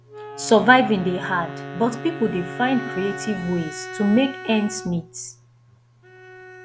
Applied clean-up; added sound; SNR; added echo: none; Wind instrument, woodwind instrument + Bowed string instrument; 12 dB; none.